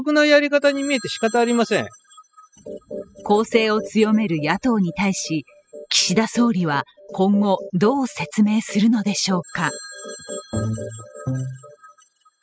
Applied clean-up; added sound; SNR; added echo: classical method spectral subtraction.